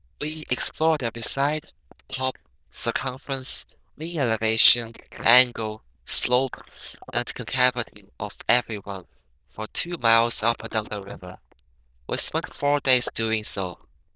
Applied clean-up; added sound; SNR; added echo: neural diffusion model UNIVERSE++.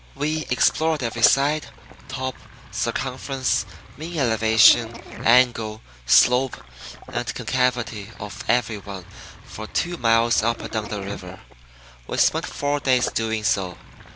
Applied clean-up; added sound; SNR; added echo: none; Sink (filling or washing); 16 dB; none.